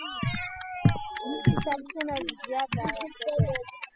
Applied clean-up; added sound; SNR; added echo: classical method spectral subtraction.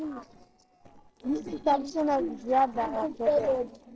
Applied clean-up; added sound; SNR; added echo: neural separator model SepFormer DNS4.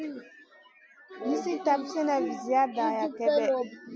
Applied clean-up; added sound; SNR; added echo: none; none; none; none.